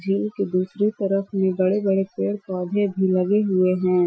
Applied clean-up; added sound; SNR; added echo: classical method Wiener filter.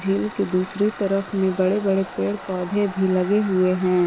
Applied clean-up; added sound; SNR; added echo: none; Tools; 16 dB; none.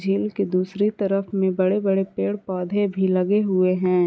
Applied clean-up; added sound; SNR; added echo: none; none; none; none.